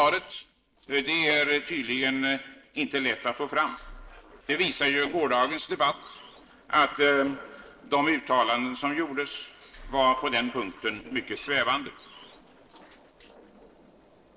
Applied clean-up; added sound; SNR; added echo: neural separator model SepFormer DNS4.